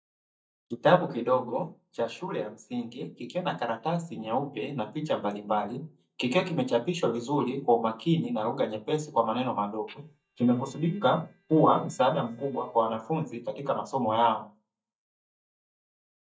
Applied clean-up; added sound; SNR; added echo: neural mask model DeepFilterNet 3.